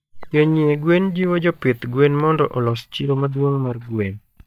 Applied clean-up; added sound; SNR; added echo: neural mask model DeepFilterNet 3.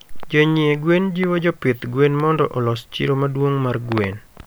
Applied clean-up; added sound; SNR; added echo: none; none; none; none.